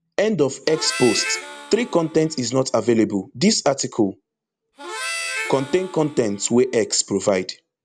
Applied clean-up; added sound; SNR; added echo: none; Harmonica; 11 dB; none.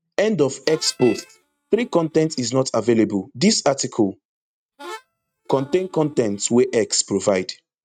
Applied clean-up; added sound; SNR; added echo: neural mask model RNNoise.